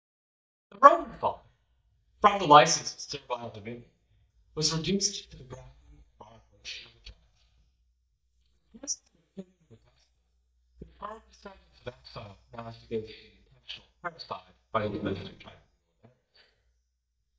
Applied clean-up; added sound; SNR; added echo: neural mask model DeepFilterNet 3.